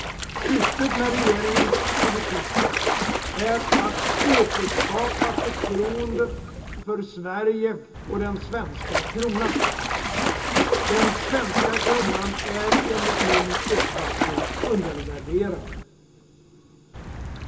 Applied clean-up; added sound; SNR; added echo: none; Splash, splatter; -2 dB; reverberation time 0.2 s.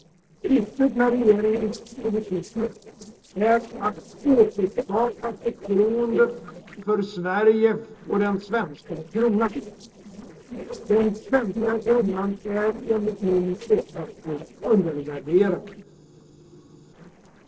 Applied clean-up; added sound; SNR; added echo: neural separator model SepFormer DNS4.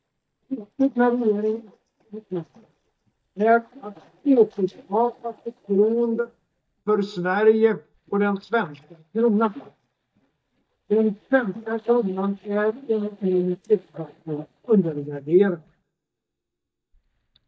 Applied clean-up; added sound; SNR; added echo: neural mask model DeepFilterNet 3.